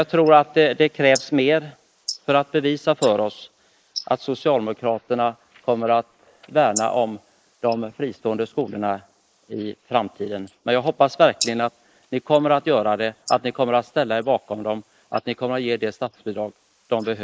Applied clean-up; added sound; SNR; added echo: neural mask model Resemble Enhance denoiser.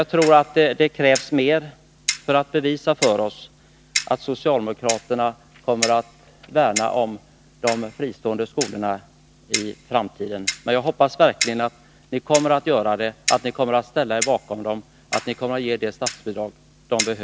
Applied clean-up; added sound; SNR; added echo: none; Clock; 10 dB; none.